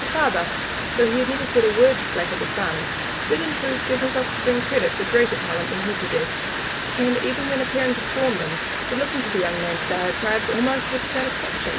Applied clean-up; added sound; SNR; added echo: none; Water; 2 dB; none.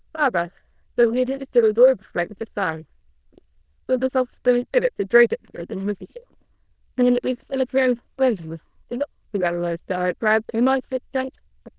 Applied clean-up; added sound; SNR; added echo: neural diffusion model UNIVERSE++.